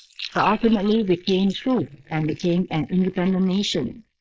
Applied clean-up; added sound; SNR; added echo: neural mask model Resemble Enhance denoiser.